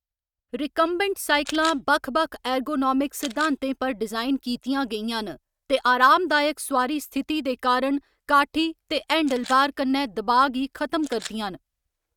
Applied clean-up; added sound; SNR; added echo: neural mask model RNNoise.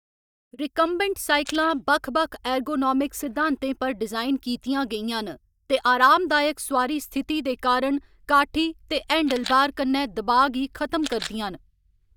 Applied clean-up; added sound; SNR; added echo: neural mask model DeepFilterNet 3.